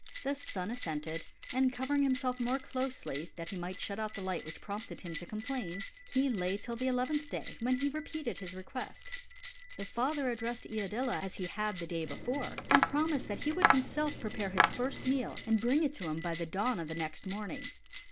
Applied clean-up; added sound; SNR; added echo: none; Bell + Tap; -3 dB; none.